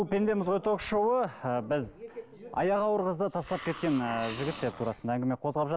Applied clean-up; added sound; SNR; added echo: none; Hiss; 15 dB; none.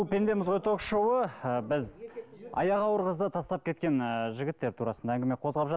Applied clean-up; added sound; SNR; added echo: none; none; none; none.